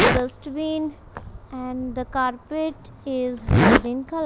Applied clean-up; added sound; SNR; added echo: none; Zipper (clothing); -3 dB; none.